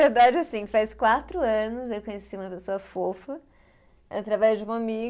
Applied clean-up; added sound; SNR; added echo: none; none; none; none.